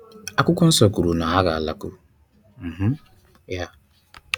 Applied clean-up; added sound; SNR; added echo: none; none; none; none.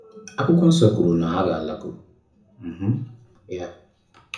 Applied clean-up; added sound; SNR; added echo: none; none; none; reverberation time 0.5 s.